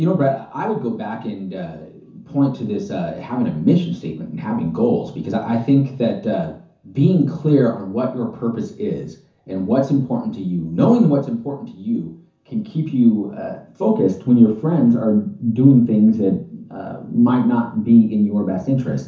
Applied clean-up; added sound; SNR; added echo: none; none; none; reverberation time 0.9 s.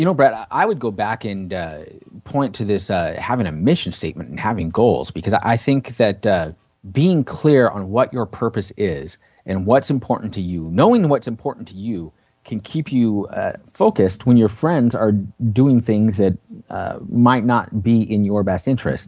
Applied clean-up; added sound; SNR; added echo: none; none; none; none.